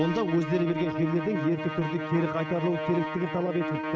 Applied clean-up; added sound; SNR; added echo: neural mask model RNNoise.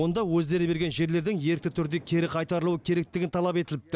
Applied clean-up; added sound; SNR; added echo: none; none; none; none.